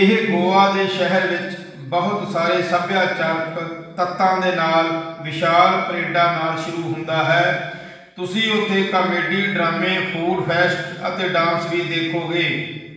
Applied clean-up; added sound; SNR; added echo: none; none; none; reverberation time 1.1 s.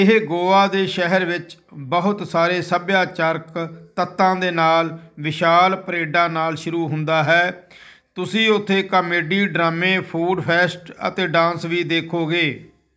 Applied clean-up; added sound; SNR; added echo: none; none; none; none.